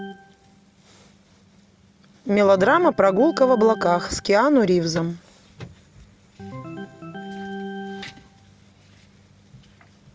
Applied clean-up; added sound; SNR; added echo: none; Organ; 15 dB; none.